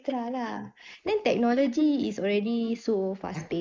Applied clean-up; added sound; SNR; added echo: neural mask model Resemble Enhance denoiser.